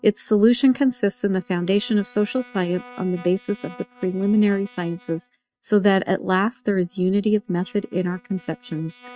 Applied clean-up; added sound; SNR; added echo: neural mask model RNNoise.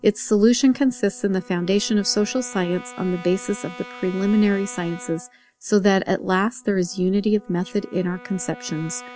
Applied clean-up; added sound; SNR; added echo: none; Brass instrument; 20 dB; none.